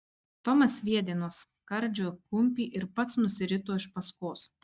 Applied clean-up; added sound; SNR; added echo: neural mask model DeepFilterNet 3.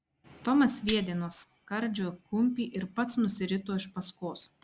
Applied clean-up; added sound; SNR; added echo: none; Tambourine; -2 dB; none.